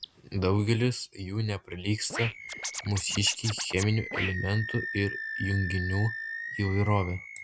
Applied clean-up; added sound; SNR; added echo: none; Animal + Scratching (performance technique); 8 dB; none.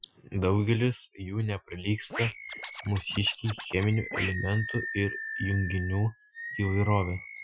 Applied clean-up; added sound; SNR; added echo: classical method Wiener filter.